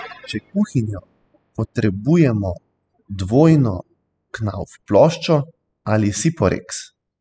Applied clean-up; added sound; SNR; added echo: classical method spectral subtraction.